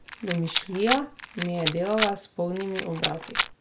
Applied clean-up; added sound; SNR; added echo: none; Rattle; 3 dB; none.